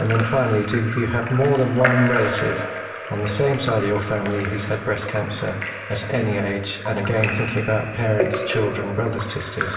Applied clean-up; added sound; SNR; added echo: none; Drip / Trickle, dribble / Splash, splatter; 7 dB; reverberation time 0.9 s.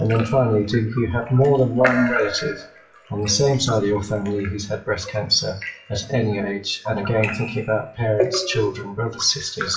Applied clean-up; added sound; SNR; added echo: classical method WPE with log-MMSE.